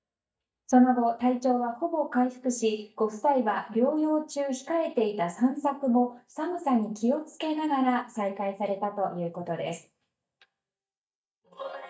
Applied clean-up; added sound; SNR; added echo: neural mask model DeepFilterNet 3.